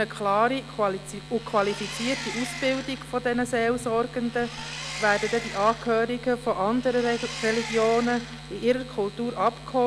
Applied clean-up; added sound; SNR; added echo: none; Engine; 12 dB; none.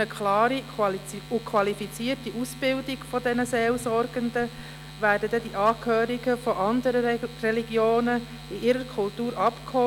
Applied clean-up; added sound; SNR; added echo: none; none; none; none.